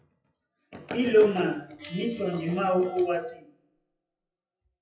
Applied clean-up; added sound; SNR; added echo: classical method WPE with log-MMSE.